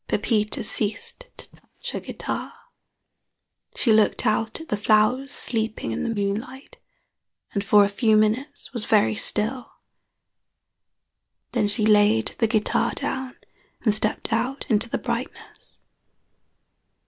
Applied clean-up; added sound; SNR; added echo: neural mask model DeepFilterNet 3.